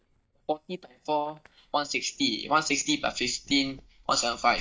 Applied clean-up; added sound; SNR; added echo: neural mask model DeepFilterNet 3.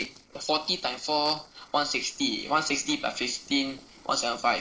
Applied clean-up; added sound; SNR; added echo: neural separator model SepFormer DNS4.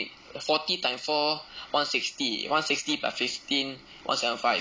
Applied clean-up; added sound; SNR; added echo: none; none; none; none.